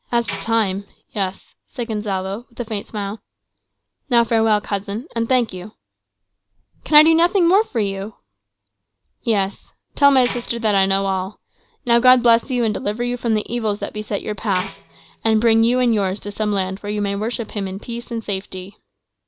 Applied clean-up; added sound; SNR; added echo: none; Tambourine; 15 dB; none.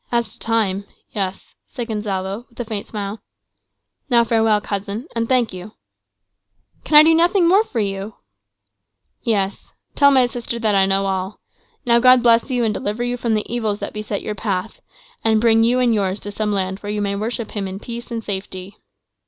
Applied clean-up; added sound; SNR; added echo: none; none; none; none.